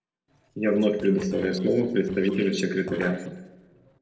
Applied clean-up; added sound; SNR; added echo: neural separator model SepFormer DNS4.